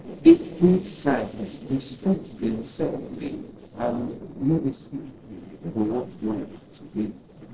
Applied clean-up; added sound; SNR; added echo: neural separator model SepFormer DNS4.